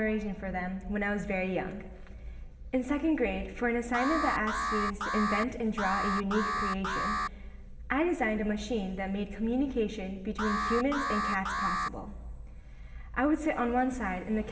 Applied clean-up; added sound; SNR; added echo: none; Alarm; 1 dB; reverberation time 2.9 s.